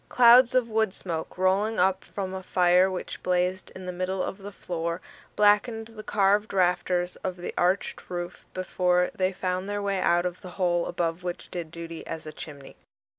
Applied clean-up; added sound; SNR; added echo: none; none; none; none.